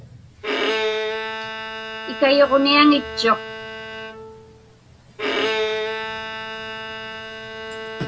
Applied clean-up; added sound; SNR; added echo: none; Bowed string instrument; 4 dB; none.